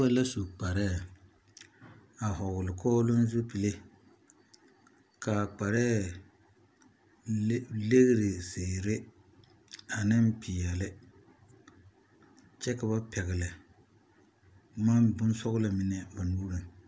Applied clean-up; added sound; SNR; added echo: none; none; none; none.